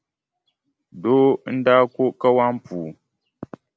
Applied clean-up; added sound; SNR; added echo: none; none; none; none.